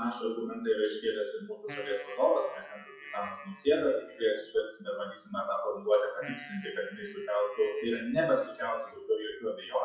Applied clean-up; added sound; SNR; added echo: classical method WPE with log-MMSE.